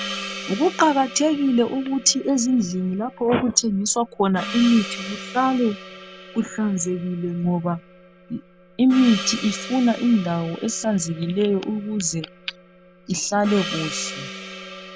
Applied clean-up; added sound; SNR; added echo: none; Gong; 13 dB; none.